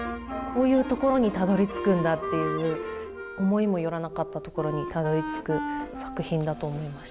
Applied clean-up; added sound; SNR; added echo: none; Wind instrument, woodwind instrument; 9 dB; none.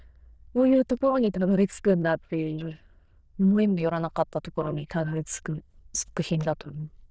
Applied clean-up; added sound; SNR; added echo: neural diffusion model UNIVERSE++.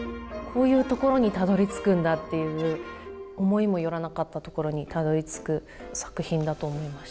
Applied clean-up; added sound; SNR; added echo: none; none; none; none.